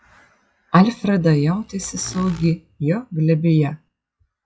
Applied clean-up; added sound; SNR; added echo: classical method log-MMSE.